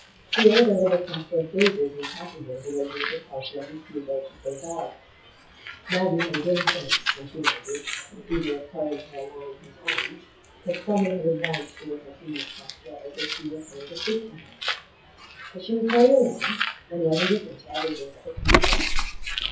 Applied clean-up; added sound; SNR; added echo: classical method WPE with log-MMSE.